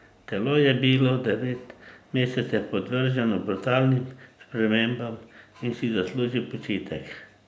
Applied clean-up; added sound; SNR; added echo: none; none; none; none.